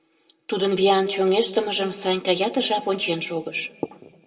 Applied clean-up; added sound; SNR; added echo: none; none; none; reverberation time 1.5 s.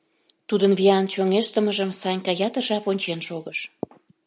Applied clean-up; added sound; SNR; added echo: none; none; none; none.